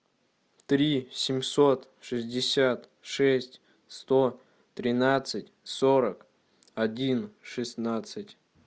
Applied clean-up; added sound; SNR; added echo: none; none; none; none.